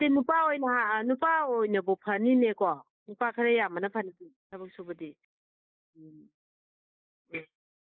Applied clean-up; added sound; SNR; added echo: neural mask model Resemble Enhance denoiser.